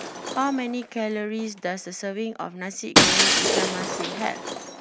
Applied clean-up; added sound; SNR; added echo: none; Shatter; -4 dB; none.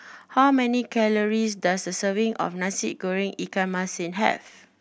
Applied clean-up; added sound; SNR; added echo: none; none; none; none.